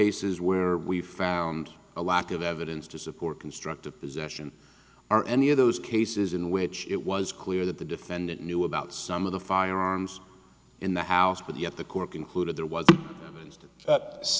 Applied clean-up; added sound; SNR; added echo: none; none; none; none.